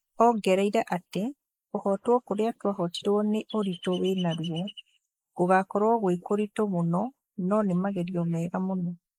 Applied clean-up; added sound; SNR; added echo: neural mask model Resemble Enhance denoiser.